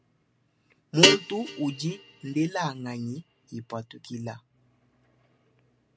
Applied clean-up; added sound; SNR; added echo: none; Guitar; -3 dB; none.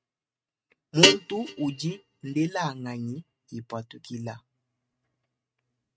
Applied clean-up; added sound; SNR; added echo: neural mask model RNNoise.